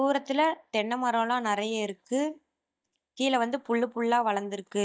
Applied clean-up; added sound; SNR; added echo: neural mask model DeepFilterNet 3.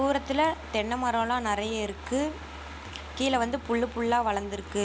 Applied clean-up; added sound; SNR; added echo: none; Musical instrument; 15 dB; none.